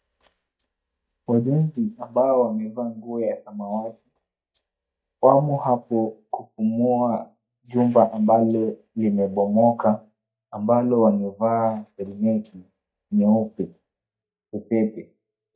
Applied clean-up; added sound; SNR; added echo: neural mask model DeepFilterNet 3.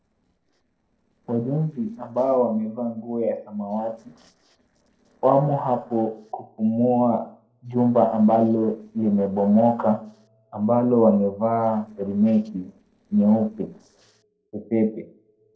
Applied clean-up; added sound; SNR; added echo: neural separator model SepFormer DNS4.